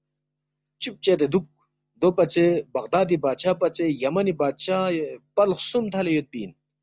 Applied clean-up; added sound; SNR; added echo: none; none; none; none.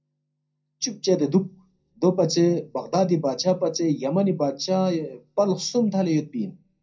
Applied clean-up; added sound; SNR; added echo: none; none; none; reverberation time 0.2 s.